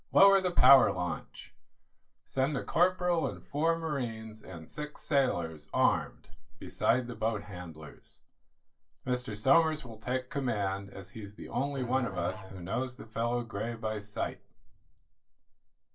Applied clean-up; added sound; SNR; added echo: neural separator model SepFormer DNS4.